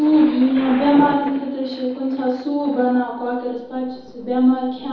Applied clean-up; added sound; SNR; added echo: none; Thunder; 16 dB; reverberation time 2.2 s.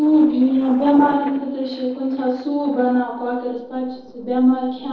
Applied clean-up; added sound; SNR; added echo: neural separator model SepFormer DNS4.